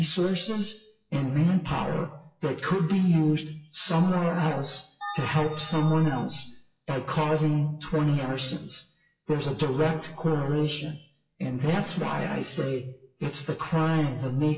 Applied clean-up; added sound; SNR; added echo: classical method WPE with log-MMSE.